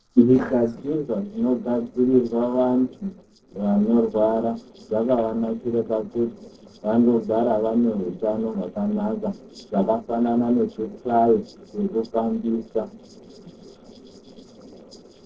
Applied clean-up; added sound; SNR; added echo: neural separator model SepFormer DNS4.